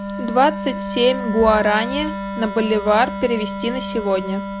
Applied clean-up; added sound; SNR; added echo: none; Wind instrument, woodwind instrument; 7 dB; none.